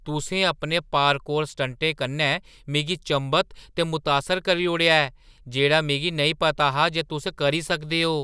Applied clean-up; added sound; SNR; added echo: none; none; none; none.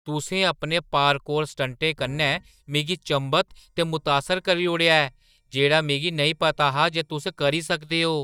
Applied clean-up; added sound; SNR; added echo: neural mask model DeepFilterNet 3.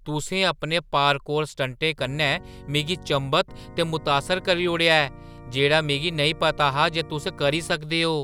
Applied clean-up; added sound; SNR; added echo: none; Organ; 20 dB; none.